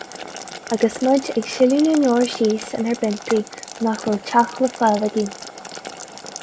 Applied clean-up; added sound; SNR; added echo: none; Boiling; 14 dB; none.